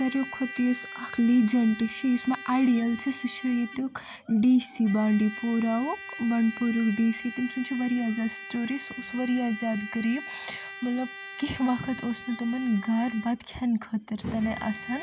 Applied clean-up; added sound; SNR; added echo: none; Trumpet; 14 dB; none.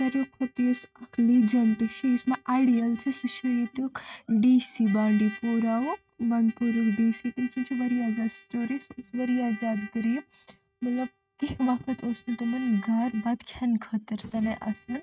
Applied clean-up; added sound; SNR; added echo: neural mask model RNNoise.